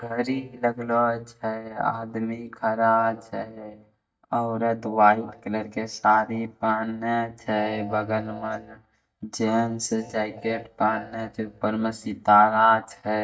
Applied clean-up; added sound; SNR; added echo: neural mask model DeepFilterNet 3.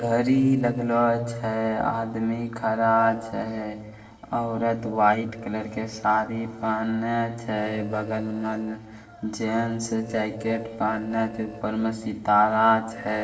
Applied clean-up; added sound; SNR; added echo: neural separator model SepFormer DNS4.